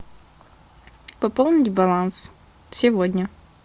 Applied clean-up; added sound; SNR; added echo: none; none; none; none.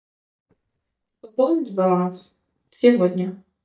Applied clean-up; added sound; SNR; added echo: neural mask model DeepFilterNet 3.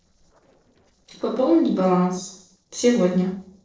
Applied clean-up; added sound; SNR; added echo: neural separator model SepFormer DNS4.